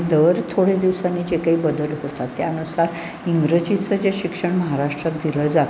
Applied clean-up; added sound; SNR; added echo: none; none; none; none.